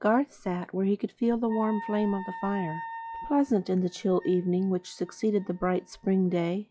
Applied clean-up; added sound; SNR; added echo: classical method log-MMSE.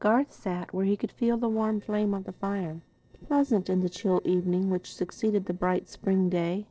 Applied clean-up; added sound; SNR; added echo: neural separator model SepFormer DNS4.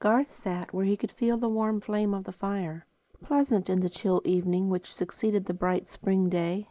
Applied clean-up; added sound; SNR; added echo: neural mask model Resemble Enhance denoiser.